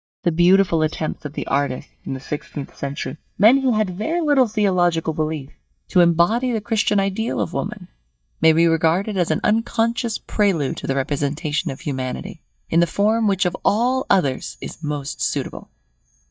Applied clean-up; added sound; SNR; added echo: neural mask model DeepFilterNet 3.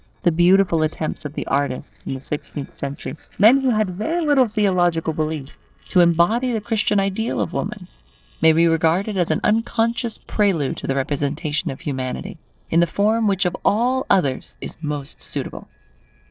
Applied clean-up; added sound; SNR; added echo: neural separator model SepFormer DNS4.